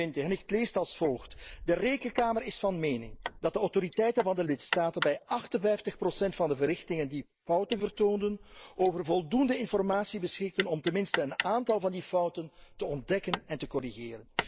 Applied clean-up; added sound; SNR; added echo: neural mask model Resemble Enhance denoiser.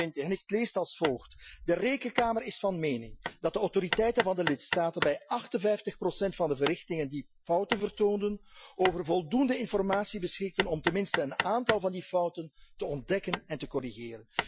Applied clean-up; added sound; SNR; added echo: classical method Wiener filter.